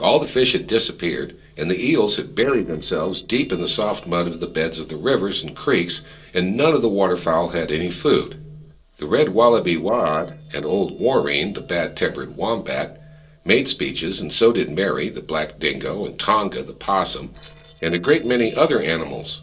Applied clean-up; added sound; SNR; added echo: neural separator model SepFormer DNS4.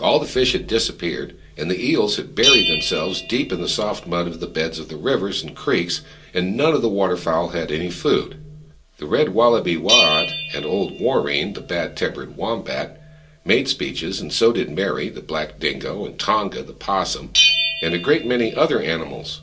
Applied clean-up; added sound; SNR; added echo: none; Bell; 6 dB; reverberation time 0.2 s.